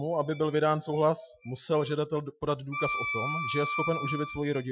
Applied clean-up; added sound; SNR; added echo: classical method Wiener filter.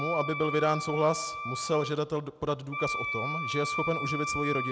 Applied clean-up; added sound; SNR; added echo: none; Wind instrument, woodwind instrument; 4 dB; none.